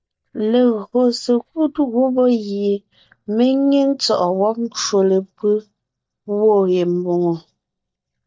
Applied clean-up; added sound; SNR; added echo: neural mask model DeepFilterNet 3.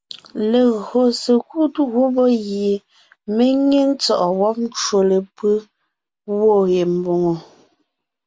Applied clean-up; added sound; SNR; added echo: none; none; none; none.